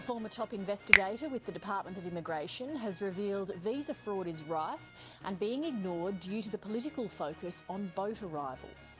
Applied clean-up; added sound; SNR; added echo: none; Finger snapping; -4 dB; none.